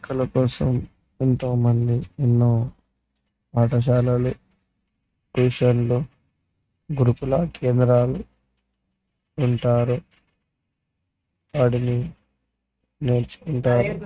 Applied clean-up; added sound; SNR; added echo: neural mask model RNNoise.